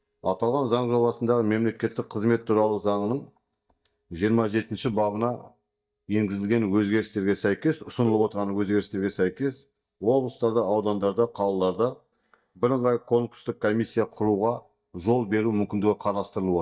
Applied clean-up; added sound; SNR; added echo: neural mask model DeepFilterNet 3.